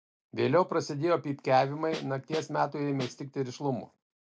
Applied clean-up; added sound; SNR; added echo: none; Snare drum; 12 dB; none.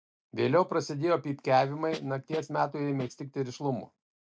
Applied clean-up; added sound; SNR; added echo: neural mask model RNNoise.